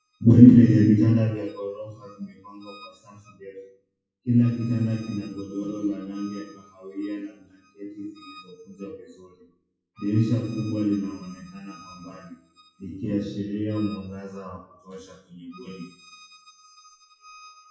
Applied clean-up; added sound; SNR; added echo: classical method WPE with log-MMSE.